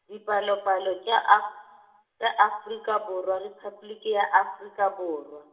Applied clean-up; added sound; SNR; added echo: none; none; none; reverberation time 1.6 s.